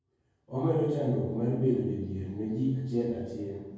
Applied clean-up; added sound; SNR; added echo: none; none; none; reverberation time 1.3 s.